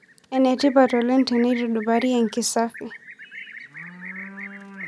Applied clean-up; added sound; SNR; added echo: none; Livestock, farm animals, working animals; 16 dB; none.